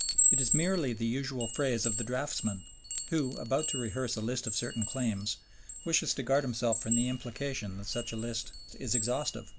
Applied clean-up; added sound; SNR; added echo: none; Chime; 1 dB; none.